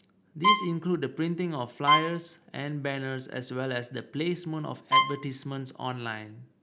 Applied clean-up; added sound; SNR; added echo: none; Bowed string instrument; -3 dB; none.